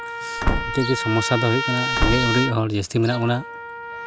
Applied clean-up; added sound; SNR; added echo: none; Trumpet + Slam / Wood; 2 dB; none.